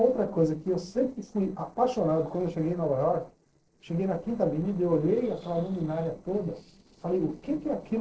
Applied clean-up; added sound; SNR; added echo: neural separator model SepFormer DNS4.